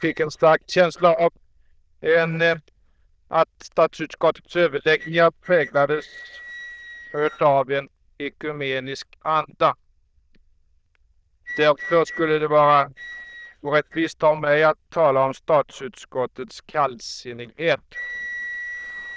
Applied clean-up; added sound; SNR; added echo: neural diffusion model UNIVERSE++.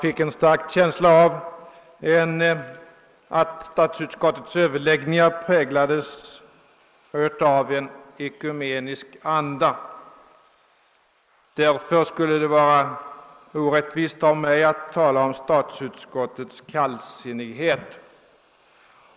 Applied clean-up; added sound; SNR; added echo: neural mask model Resemble Enhance denoiser.